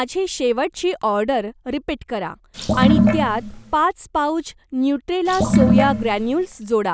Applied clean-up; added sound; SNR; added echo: none; Sink (filling or washing) / Water; -3 dB; none.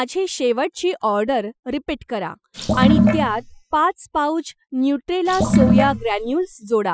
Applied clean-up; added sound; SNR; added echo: classical method Wiener filter.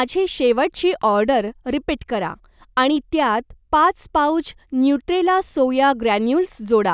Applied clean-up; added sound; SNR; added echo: none; none; none; none.